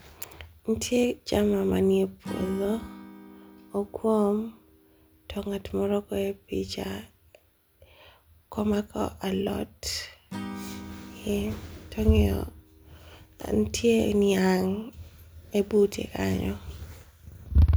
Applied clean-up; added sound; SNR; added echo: none; Acoustic guitar / Strum; 20 dB; none.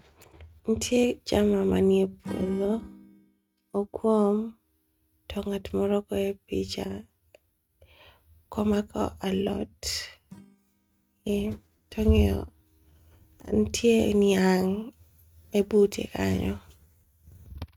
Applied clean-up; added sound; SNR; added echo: neural mask model RNNoise.